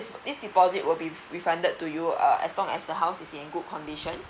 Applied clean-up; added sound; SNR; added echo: none; none; none; none.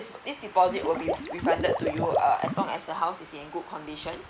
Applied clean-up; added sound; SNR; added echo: none; Water / Liquid; 3 dB; none.